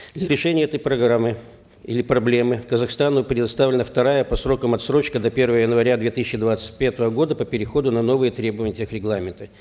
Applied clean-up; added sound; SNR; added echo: none; none; none; none.